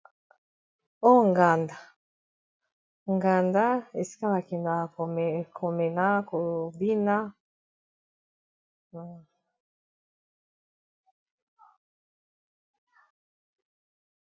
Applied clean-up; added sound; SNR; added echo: none; none; none; none.